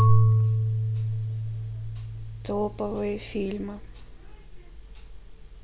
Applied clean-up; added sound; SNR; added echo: none; Marimba, xylophone / Wood; -4 dB; none.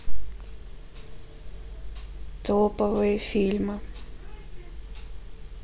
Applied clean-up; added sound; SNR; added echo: none; none; none; none.